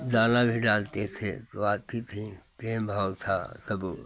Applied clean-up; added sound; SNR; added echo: none; none; none; none.